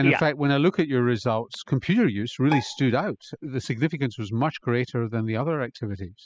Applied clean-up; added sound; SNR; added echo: classical method spectral subtraction.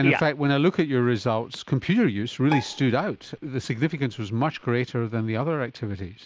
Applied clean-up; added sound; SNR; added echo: none; Bowed string instrument; 14 dB; none.